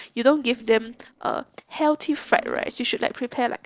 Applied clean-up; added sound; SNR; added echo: neural separator model SepFormer DNS4.